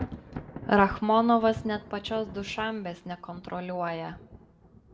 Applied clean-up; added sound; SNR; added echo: none; Thunder; 15 dB; reverberation time 0.6 s.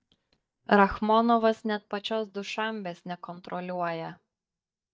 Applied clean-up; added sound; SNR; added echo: neural mask model DeepFilterNet 3.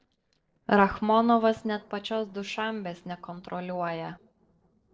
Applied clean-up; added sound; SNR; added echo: neural separator model SepFormer DNS4.